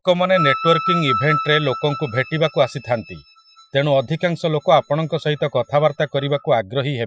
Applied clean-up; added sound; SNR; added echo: classical method Wiener filter.